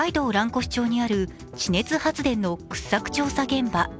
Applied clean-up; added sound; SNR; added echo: none; none; none; none.